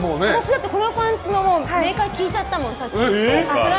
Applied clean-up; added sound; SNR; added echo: none; none; none; none.